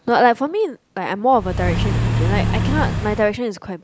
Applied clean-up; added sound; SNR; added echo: none; Accelerating, revving, vroom / Car; 0 dB; none.